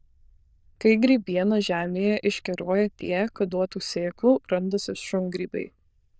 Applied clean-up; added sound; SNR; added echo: neural diffusion model UNIVERSE++.